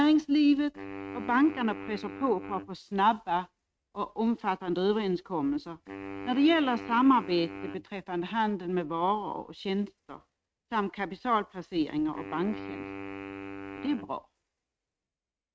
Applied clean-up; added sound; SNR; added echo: neural mask model RNNoise.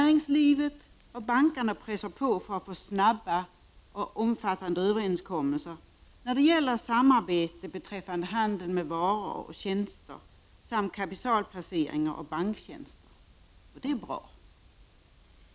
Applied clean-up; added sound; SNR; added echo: none; none; none; none.